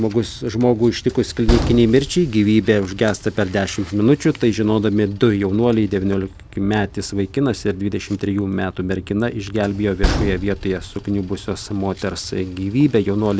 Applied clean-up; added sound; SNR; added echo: none; Train; 11 dB; none.